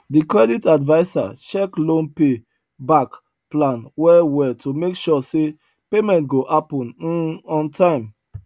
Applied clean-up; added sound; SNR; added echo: none; none; none; none.